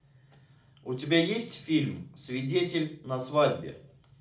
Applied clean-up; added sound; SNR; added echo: none; none; none; reverberation time 0.3 s.